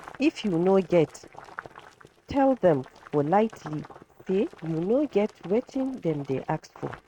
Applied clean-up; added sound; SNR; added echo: neural mask model RNNoise.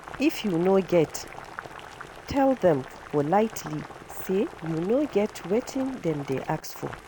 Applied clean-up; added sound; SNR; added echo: none; Boiling; 15 dB; none.